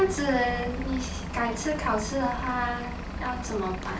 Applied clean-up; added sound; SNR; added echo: none; Engine / Vehicle; 11 dB; reverberation time 2.2 s.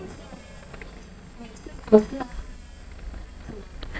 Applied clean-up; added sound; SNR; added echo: neural mask model DeepFilterNet 3.